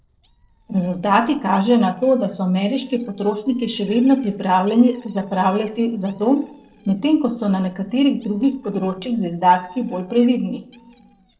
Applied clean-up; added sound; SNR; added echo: neural separator model SepFormer DNS4.